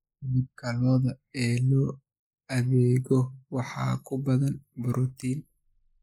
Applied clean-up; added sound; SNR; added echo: neural mask model Resemble Enhance denoiser.